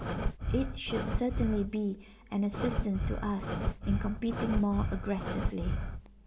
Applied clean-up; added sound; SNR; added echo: none; Breathing; 0 dB; reverberation time 1.2 s.